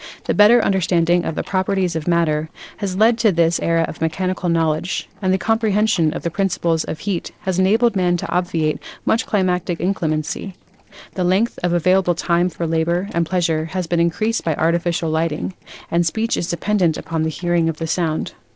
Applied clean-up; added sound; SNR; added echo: neural separator model SepFormer DNS4.